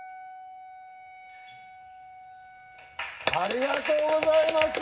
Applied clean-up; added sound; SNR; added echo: none; Wind instrument, woodwind instrument; 18 dB; reverberation time 0.4 s.